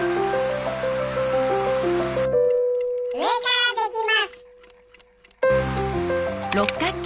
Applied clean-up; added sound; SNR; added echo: none; Mechanisms; 18 dB; none.